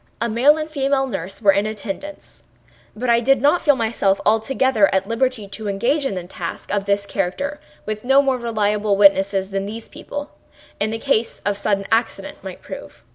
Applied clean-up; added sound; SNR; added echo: none; none; none; none.